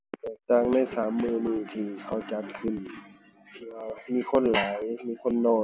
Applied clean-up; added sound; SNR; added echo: none; none; none; none.